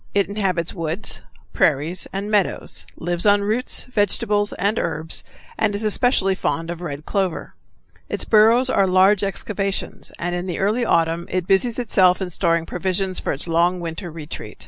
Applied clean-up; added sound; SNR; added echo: none; none; none; none.